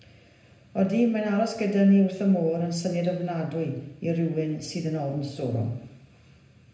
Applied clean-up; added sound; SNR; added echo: none; none; none; reverberation time 0.8 s.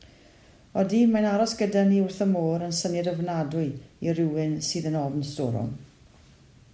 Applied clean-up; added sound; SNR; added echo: none; none; none; none.